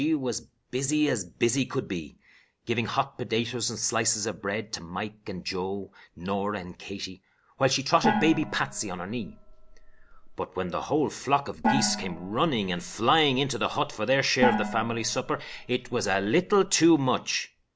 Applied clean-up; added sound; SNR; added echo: none; Gong; 5 dB; none.